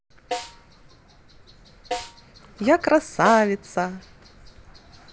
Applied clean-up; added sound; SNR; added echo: none; Snare drum; 11 dB; none.